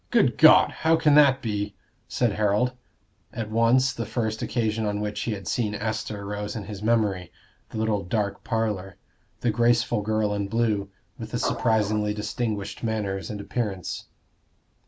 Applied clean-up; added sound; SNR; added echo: none; Printer / Engine; 9 dB; none.